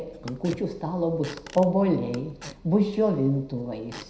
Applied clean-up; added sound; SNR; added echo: none; Squeak / Wood; 19 dB; reverberation time 0.5 s.